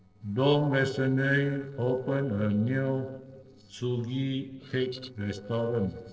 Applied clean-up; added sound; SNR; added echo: neural separator model SepFormer DNS4.